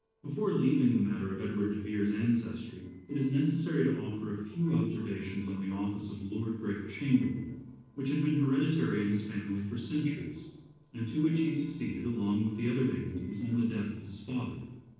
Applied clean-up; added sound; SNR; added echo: neural separator model SepFormer DNS4.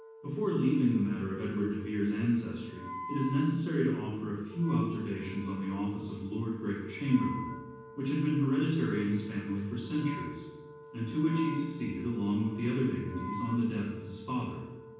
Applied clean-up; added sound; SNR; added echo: none; Wind instrument, woodwind instrument; 15 dB; reverberation time 1.2 s.